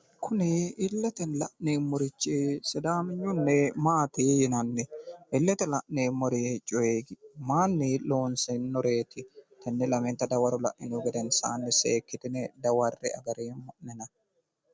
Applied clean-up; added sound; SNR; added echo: none; none; none; none.